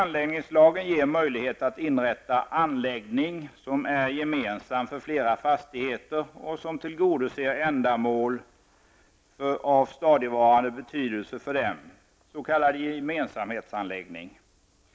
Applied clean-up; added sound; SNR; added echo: none; none; none; none.